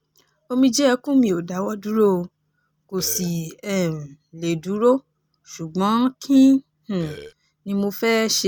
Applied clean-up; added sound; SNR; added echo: none; Burping, eructation; 16 dB; none.